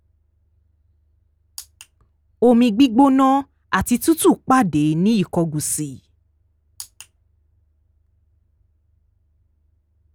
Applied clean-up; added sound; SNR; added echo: none; none; none; none.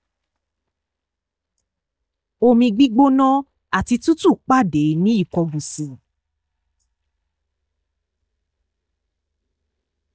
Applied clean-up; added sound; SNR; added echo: neural mask model DeepFilterNet 3.